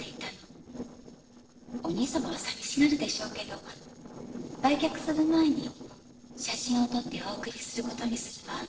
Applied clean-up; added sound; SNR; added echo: neural separator model SepFormer DNS4.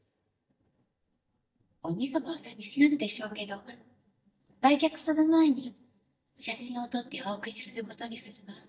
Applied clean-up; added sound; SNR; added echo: neural mask model DeepFilterNet 3.